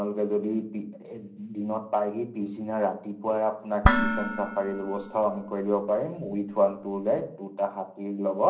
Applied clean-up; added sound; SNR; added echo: none; Dishes, pots, and pans; 1 dB; reverberation time 0.5 s.